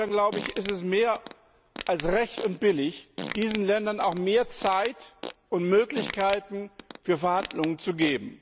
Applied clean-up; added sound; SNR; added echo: none; Fart; 12 dB; none.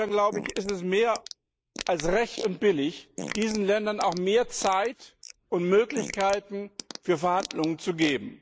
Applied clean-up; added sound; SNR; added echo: neural mask model Resemble Enhance denoiser.